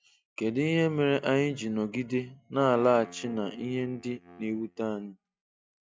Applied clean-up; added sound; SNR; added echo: neural mask model RNNoise.